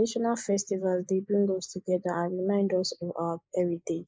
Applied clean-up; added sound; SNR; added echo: neural mask model Resemble Enhance denoiser.